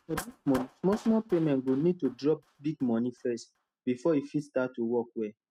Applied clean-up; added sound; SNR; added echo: neural mask model RNNoise.